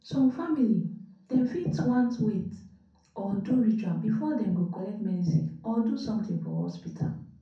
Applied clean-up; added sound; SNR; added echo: none; none; none; reverberation time 0.6 s.